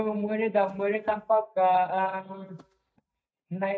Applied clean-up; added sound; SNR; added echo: neural mask model DeepFilterNet 3.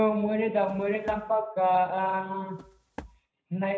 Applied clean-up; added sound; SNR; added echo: none; Walk, footsteps; 20 dB; reverberation time 0.5 s.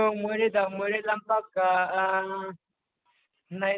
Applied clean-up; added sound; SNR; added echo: none; none; none; none.